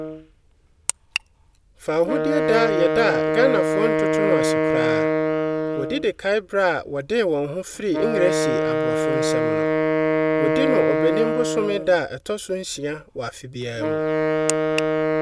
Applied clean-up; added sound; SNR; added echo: none; Wind instrument, woodwind instrument; -2 dB; none.